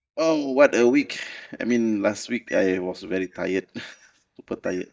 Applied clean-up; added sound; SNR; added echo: neural mask model DeepFilterNet 3.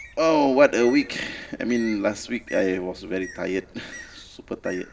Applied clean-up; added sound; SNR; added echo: none; Bird; 19 dB; reverberation time 2.0 s.